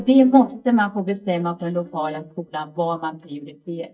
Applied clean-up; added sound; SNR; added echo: neural mask model DeepFilterNet 3.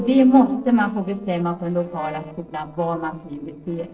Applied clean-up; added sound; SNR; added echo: neural separator model SepFormer DNS4.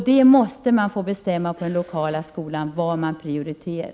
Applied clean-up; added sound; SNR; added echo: none; none; none; none.